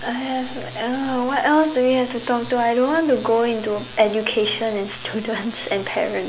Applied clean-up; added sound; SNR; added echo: none; none; none; none.